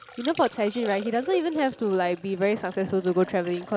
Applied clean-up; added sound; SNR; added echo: none; Liquid; 16 dB; none.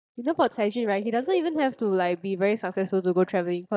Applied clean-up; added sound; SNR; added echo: neural mask model DeepFilterNet 3.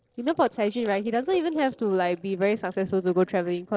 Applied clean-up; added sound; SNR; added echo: neural separator model SepFormer DNS4.